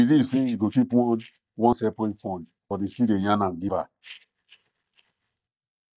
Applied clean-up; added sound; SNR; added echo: neural mask model DeepFilterNet 3.